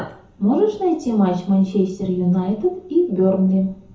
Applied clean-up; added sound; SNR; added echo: none; none; none; reverberation time 0.6 s.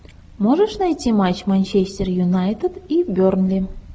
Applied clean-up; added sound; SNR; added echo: none; none; none; none.